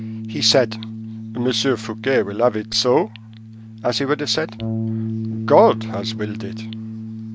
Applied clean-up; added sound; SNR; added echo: none; Bass guitar; 8 dB; none.